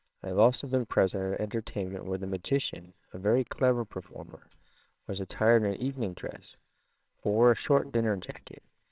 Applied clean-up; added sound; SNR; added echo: neural separator model SepFormer WHAMR!.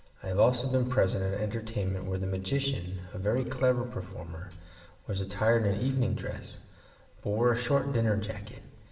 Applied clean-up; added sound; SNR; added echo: none; Burping, eructation; 17 dB; reverberation time 1.1 s.